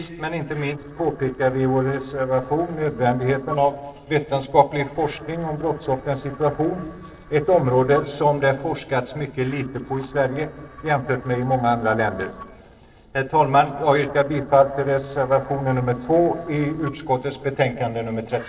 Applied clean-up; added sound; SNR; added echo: neural separator model SepFormer DNS4.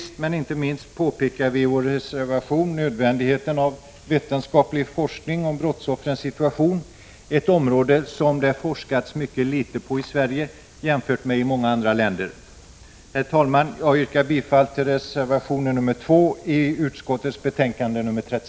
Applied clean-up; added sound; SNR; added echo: none; none; none; none.